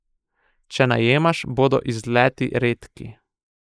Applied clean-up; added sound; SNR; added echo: neural mask model Resemble Enhance denoiser.